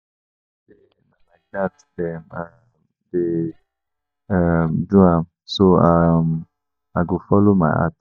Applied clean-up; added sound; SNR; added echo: neural mask model DeepFilterNet 3.